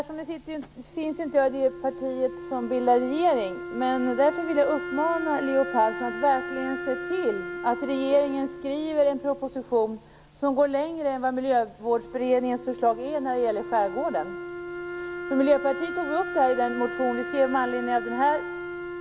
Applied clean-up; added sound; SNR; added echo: none; Wind instrument, woodwind instrument; 9 dB; none.